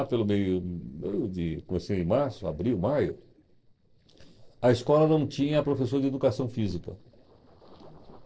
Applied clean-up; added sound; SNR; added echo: neural separator model SepFormer DNS4.